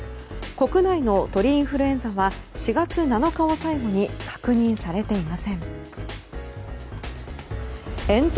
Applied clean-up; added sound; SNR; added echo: none; none; none; none.